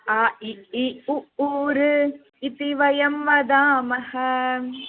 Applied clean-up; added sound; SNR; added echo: none; none; none; none.